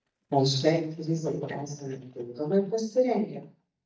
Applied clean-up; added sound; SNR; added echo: neural mask model DeepFilterNet 3.